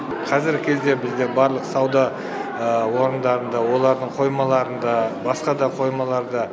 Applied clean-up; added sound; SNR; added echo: none; none; none; none.